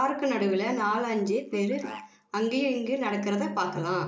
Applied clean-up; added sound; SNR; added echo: neural mask model Resemble Enhance denoiser.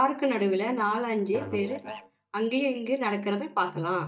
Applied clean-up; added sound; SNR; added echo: neural mask model DeepFilterNet 3.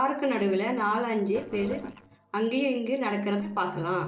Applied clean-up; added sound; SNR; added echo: neural separator model SepFormer DNS4.